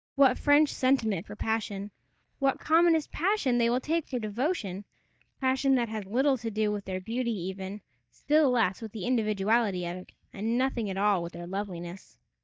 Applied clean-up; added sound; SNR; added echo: neural mask model DeepFilterNet 3.